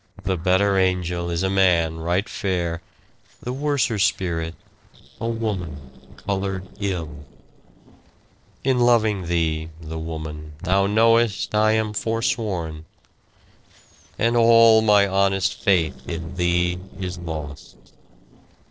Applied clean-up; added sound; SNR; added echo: neural separator model SepFormer DNS4.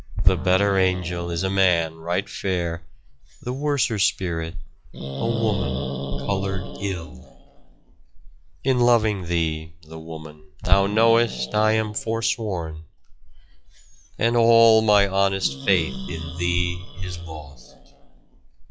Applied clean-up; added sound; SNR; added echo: classical method log-MMSE.